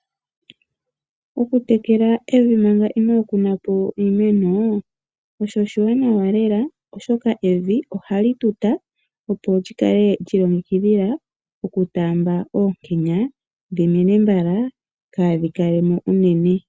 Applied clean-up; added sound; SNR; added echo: none; none; none; none.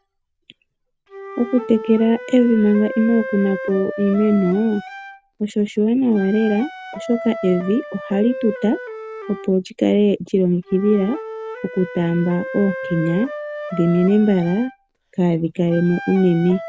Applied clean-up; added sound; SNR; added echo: none; Wind instrument, woodwind instrument; 13 dB; none.